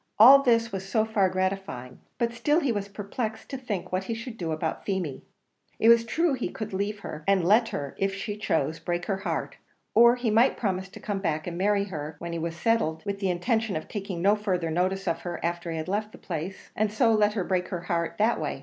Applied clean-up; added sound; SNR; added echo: none; none; none; none.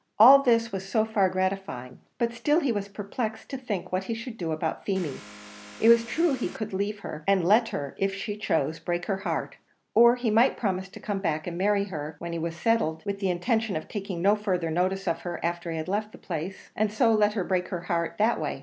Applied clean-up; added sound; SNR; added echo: none; Vehicle; 18 dB; none.